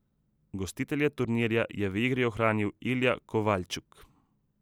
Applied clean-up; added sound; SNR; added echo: none; none; none; none.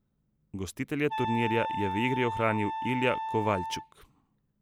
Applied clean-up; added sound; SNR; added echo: none; Wind instrument, woodwind instrument; 4 dB; none.